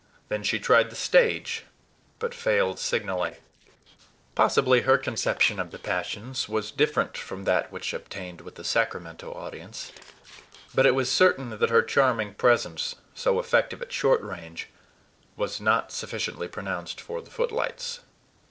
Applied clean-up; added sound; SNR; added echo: neural separator model SepFormer DNS4.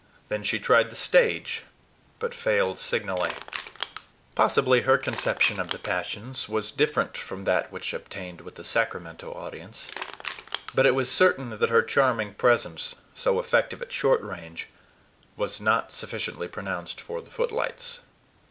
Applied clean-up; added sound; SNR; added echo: none; Crushing; 10 dB; none.